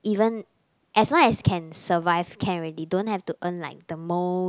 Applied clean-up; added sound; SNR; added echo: none; none; none; none.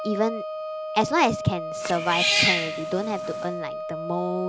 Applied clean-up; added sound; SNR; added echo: none; Cat + Wind instrument, woodwind instrument; 1 dB; none.